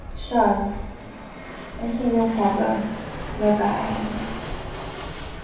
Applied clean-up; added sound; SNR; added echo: none; Fixed-wing aircraft, airplane; 8 dB; reverberation time 0.9 s.